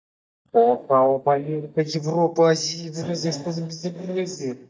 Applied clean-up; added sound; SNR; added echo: neural mask model DeepFilterNet 3.